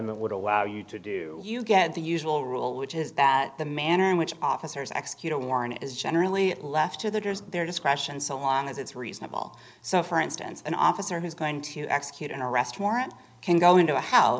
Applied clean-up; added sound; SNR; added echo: none; none; none; none.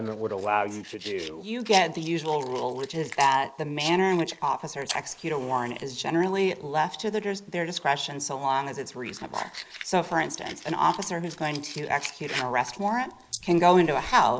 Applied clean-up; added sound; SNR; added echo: neural mask model Resemble Enhance denoiser.